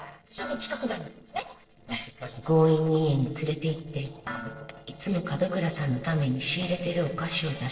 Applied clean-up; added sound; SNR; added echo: neural separator model SepFormer DNS4.